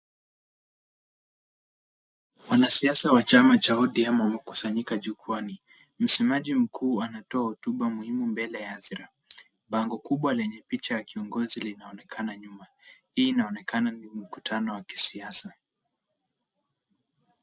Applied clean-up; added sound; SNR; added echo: none; none; none; none.